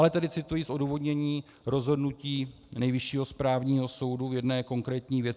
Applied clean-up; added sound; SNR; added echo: none; none; none; none.